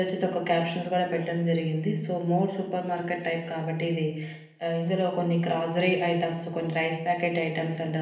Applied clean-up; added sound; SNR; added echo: none; none; none; reverberation time 0.8 s.